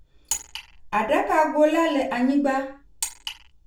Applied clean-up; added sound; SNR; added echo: none; none; none; reverberation time 0.3 s.